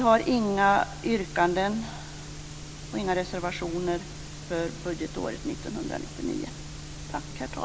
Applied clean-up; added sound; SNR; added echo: none; none; none; none.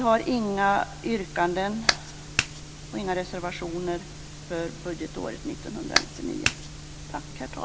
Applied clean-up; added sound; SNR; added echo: none; Clapping; -1 dB; none.